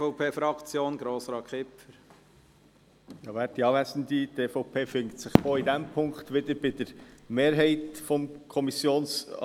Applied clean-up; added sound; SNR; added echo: none; Fireworks; 4 dB; none.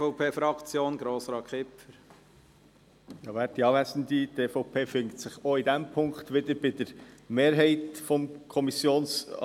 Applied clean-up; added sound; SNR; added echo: none; none; none; none.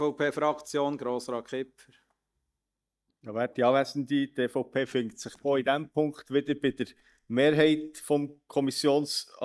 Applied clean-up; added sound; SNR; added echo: neural mask model DeepFilterNet 3.